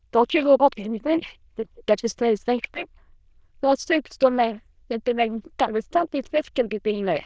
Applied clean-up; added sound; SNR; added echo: neural diffusion model UNIVERSE++.